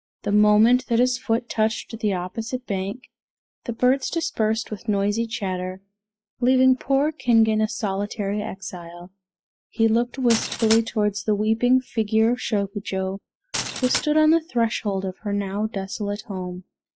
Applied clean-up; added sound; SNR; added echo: classical method log-MMSE.